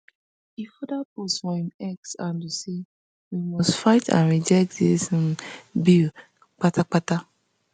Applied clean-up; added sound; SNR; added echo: none; none; none; none.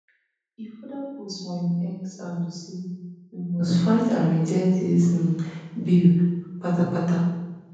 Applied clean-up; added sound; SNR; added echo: none; none; none; reverberation time 1.1 s.